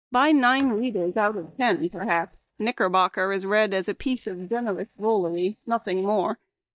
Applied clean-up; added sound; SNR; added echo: neural mask model DeepFilterNet 3.